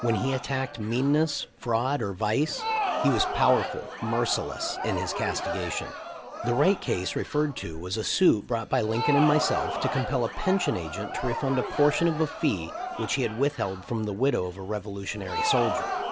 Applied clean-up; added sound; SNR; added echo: none; Crowd; 6 dB; none.